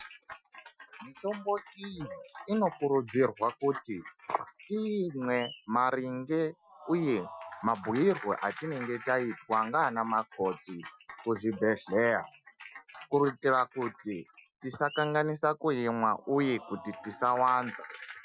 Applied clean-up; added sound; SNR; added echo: classical method Wiener filter.